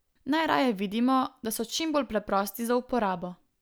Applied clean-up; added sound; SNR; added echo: none; none; none; none.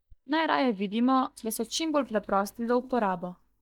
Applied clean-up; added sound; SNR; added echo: neural mask model DeepFilterNet 3.